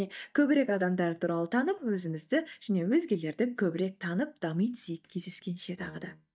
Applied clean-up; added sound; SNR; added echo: neural mask model DeepFilterNet 3.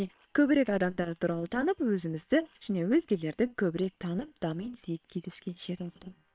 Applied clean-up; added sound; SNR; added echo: neural separator model SepFormer WHAM!.